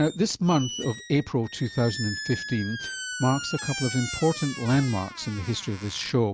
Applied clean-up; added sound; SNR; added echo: none; Squeak; 11 dB; none.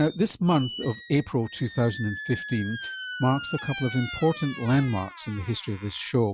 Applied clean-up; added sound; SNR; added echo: classical method Wiener filter.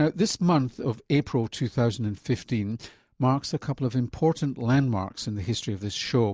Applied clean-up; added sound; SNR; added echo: none; none; none; none.